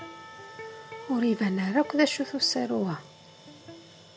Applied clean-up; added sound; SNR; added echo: none; Church bell / Percussion + Electric guitar; 17 dB; none.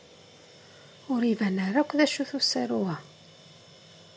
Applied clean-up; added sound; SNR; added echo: none; none; none; none.